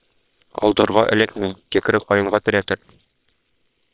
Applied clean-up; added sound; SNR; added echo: neural separator model SepFormer WHAM!.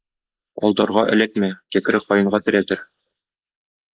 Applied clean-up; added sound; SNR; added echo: neural mask model Resemble Enhance denoiser.